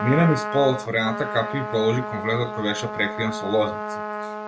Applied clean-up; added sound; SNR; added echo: none; Trumpet; 6 dB; none.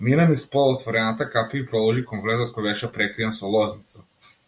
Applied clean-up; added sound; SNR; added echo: none; none; none; none.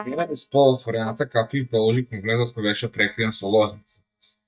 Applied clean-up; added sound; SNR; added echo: neural mask model DeepFilterNet 3.